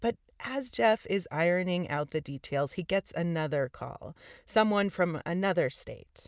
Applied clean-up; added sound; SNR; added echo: none; none; none; none.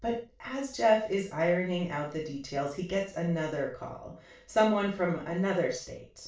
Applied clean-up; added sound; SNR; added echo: none; none; none; reverberation time 0.3 s.